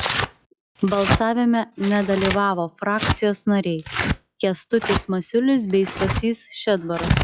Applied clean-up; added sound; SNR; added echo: classical method log-MMSE.